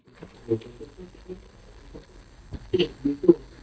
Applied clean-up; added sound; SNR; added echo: neural mask model DeepFilterNet 3.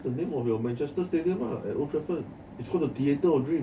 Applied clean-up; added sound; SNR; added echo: none; none; none; none.